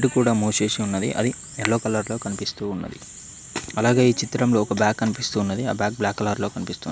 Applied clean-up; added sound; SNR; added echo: none; none; none; none.